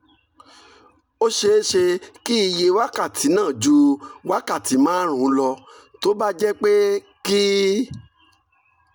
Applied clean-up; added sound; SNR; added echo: none; none; none; none.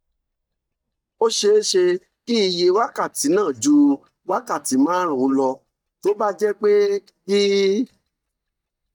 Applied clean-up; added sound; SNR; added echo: neural mask model DeepFilterNet 3.